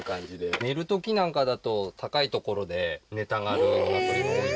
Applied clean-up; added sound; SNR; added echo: none; none; none; none.